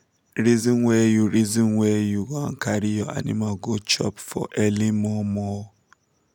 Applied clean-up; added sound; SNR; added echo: none; none; none; none.